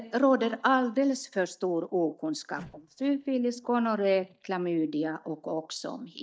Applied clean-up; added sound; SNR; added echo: neural mask model DeepFilterNet 3.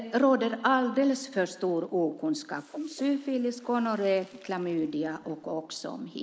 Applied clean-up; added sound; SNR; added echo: neural mask model Resemble Enhance denoiser.